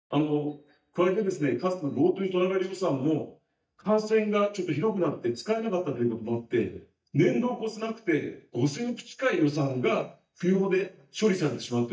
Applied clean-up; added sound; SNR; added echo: neural mask model DeepFilterNet 3.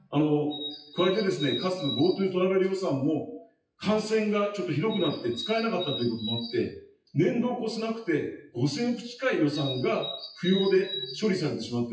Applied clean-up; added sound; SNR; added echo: classical method WPE with log-MMSE.